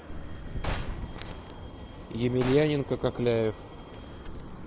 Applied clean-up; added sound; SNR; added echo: none; Alarm + Gunshot, gunfire; 14 dB; none.